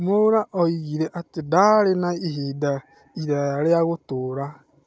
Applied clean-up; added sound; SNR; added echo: none; none; none; none.